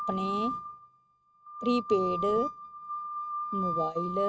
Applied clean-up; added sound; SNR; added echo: neural mask model RNNoise.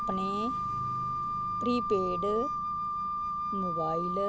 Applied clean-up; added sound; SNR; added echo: none; Wind instrument, woodwind instrument; -2 dB; none.